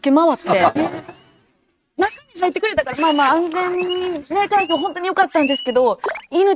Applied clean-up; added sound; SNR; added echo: neural mask model RNNoise.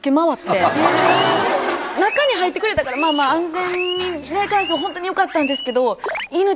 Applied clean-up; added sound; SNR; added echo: none; none; none; none.